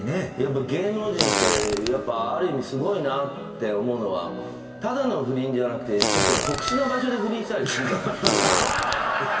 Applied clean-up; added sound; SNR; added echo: none; Fart; 0 dB; reverberation time 2.2 s.